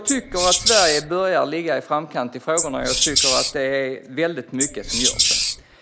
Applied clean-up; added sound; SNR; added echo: none; Wild animals; -2 dB; none.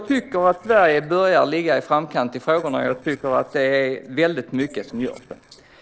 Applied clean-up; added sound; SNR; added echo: neural separator model SepFormer DNS4.